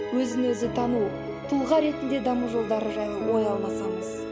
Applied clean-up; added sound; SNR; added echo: none; none; none; none.